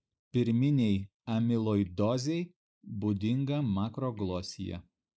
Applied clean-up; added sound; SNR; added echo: neural mask model Resemble Enhance denoiser.